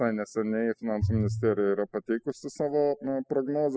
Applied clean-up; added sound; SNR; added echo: classical method spectral subtraction.